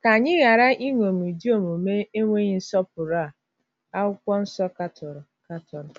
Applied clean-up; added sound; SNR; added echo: none; none; none; none.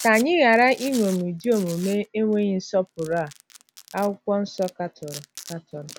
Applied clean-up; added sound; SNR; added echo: none; Domestic sounds, home sounds; 19 dB; none.